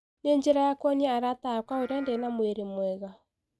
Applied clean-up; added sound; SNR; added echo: neural mask model RNNoise.